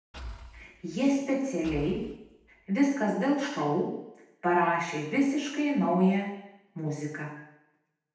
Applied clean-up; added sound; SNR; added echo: none; Engine / Car; 16 dB; reverberation time 0.8 s.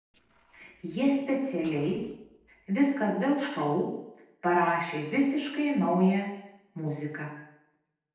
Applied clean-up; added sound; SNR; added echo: neural separator model SepFormer DNS4.